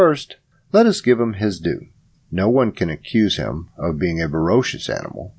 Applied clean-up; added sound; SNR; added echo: none; none; none; none.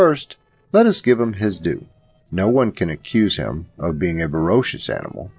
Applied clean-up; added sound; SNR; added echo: neural separator model SepFormer DNS4.